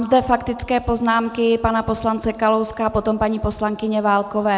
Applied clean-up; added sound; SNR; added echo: none; none; none; none.